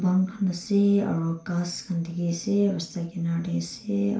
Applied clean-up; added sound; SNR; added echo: none; none; none; reverberation time 0.3 s.